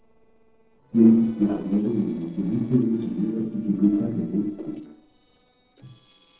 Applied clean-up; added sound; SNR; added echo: neural separator model SepFormer DNS4.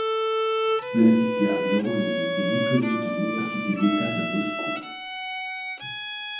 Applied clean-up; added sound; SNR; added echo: none; Bowed string instrument; 2 dB; reverberation time 2.0 s.